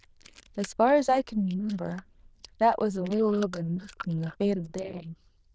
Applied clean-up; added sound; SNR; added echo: neural diffusion model UNIVERSE++.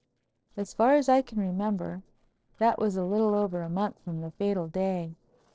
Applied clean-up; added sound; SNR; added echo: neural separator model SepFormer DNS4.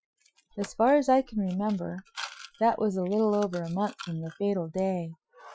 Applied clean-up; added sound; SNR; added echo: classical method Wiener filter.